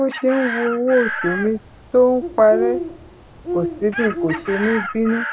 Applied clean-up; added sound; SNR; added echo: none; Bird + Chicken, rooster; 7 dB; none.